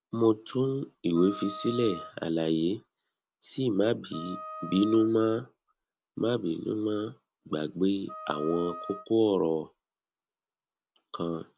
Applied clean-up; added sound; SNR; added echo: none; Wind instrument, woodwind instrument; 14 dB; none.